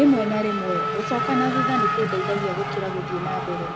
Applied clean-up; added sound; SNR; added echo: none; Race car, auto racing / Accelerating, revving, vroom; 2 dB; none.